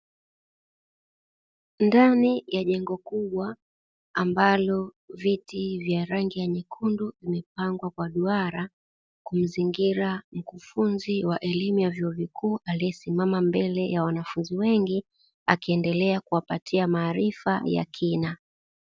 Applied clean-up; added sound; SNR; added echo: none; none; none; none.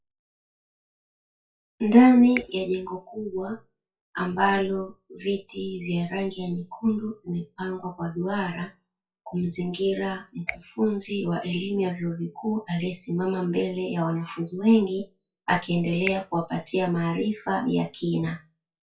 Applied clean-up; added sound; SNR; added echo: classical method WPE with log-MMSE.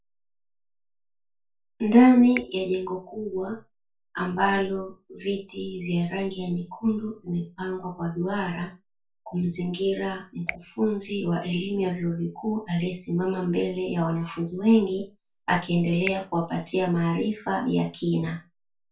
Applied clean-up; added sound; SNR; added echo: none; Finger snapping; 16 dB; reverberation time 0.2 s.